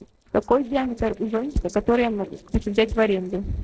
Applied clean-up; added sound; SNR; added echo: neural separator model SepFormer DNS4.